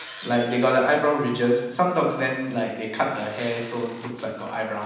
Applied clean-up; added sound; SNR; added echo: none; Microwave oven; 16 dB; reverberation time 1.1 s.